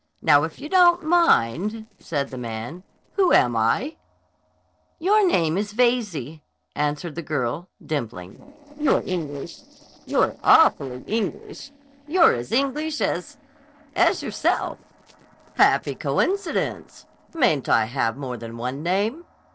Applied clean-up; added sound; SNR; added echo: neural separator model SepFormer DNS4.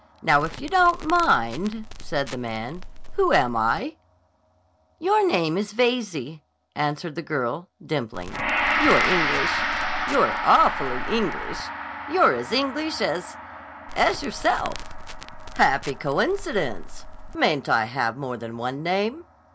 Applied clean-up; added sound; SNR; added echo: none; Gong + Crackle; 6 dB; none.